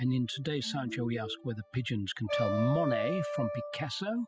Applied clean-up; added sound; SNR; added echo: classical method spectral subtraction.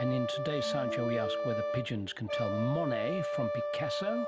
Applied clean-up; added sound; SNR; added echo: none; Brass instrument; 0 dB; none.